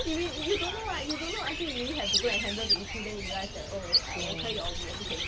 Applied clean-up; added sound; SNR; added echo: none; Bird; -3 dB; none.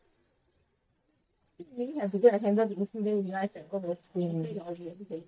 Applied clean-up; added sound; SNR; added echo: neural mask model DeepFilterNet 3.